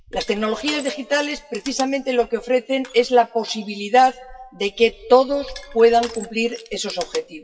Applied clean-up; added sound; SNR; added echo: classical method WPE with log-MMSE.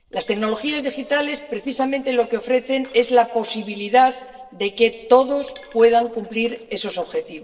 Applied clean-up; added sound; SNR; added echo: neural separator model SepFormer DNS4.